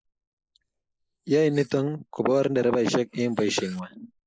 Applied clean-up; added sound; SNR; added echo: neural mask model Resemble Enhance denoiser.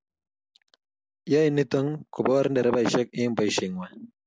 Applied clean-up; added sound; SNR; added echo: none; none; none; none.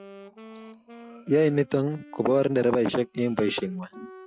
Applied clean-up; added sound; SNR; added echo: neural mask model RNNoise.